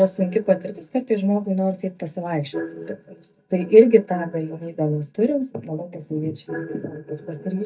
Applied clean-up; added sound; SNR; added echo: neural mask model DeepFilterNet 3.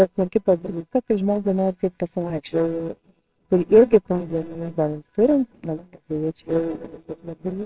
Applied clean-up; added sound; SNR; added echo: neural separator model SepFormer WHAMR!.